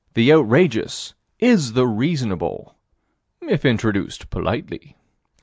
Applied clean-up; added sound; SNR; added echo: none; none; none; none.